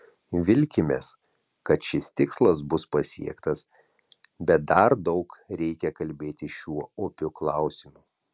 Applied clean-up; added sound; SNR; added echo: none; none; none; none.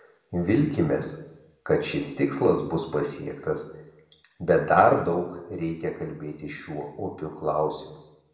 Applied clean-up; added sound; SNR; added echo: none; none; none; reverberation time 0.8 s.